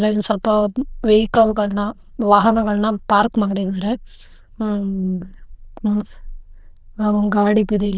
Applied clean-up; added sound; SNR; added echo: neural diffusion model UNIVERSE++.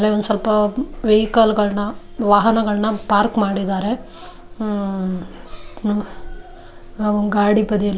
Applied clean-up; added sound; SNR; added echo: none; none; none; none.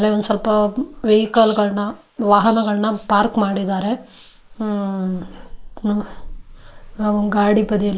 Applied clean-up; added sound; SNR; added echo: neural mask model Resemble Enhance denoiser.